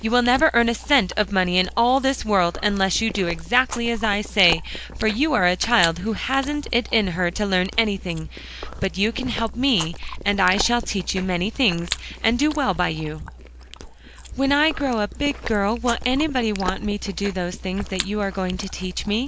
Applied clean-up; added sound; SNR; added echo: none; Chewing, mastication; 13 dB; none.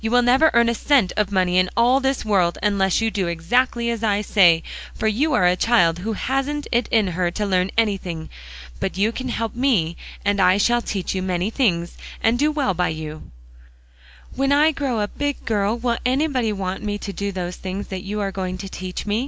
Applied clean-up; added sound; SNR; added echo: none; none; none; none.